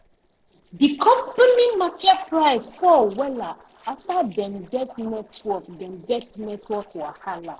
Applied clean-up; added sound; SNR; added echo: neural separator model SepFormer DNS4.